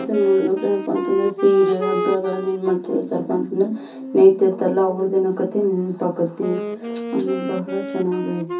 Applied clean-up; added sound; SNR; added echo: none; Wind instrument, woodwind instrument; 9 dB; reverberation time 0.3 s.